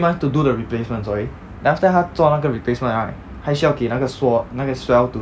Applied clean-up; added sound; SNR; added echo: none; none; none; none.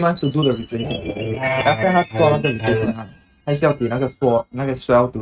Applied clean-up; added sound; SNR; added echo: neural mask model RNNoise.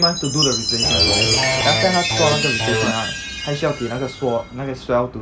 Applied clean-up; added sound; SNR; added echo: none; Chime + Electric guitar / Bass guitar; -2 dB; none.